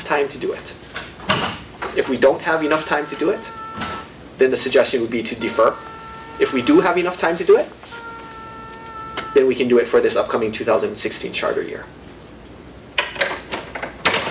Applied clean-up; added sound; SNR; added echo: none; Wind instrument, woodwind instrument; 16 dB; none.